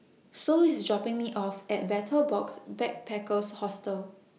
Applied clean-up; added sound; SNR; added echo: none; none; none; none.